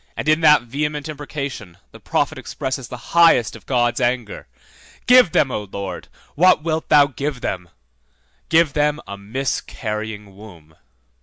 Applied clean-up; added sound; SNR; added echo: none; none; none; none.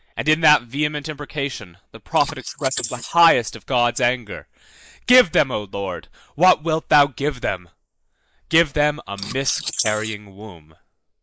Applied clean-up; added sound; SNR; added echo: neural mask model Resemble Enhance denoiser.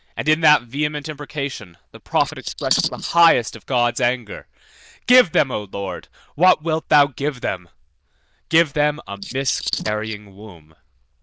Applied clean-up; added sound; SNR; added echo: neural diffusion model UNIVERSE++.